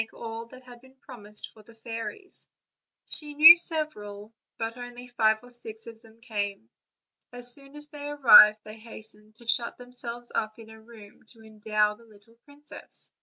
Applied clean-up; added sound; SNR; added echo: none; none; none; none.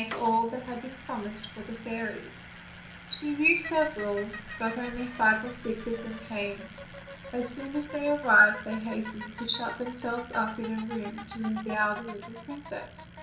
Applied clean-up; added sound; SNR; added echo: none; Bicycle; 13 dB; reverberation time 0.6 s.